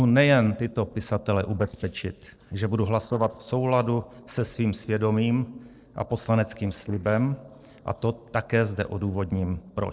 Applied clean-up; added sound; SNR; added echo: neural separator model SepFormer DNS4.